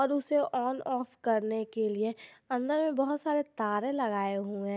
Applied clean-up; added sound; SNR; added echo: none; none; none; none.